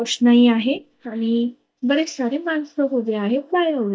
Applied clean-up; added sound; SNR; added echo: neural mask model DeepFilterNet 3.